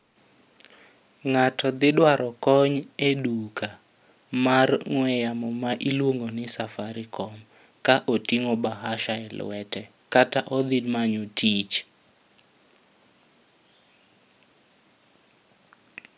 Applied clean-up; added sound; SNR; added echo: none; none; none; none.